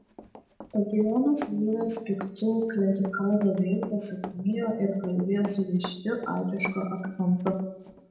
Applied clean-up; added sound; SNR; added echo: none; Run; 16 dB; reverberation time 0.7 s.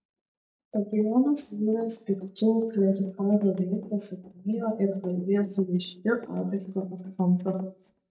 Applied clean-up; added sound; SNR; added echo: neural mask model DeepFilterNet 3.